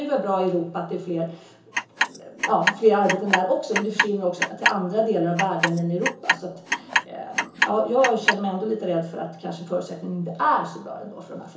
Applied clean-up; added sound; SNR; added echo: none; Clock; 2 dB; reverberation time 0.7 s.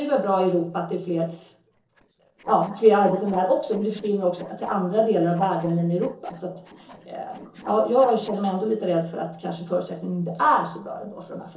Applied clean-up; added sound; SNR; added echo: neural separator model SepFormer DNS4.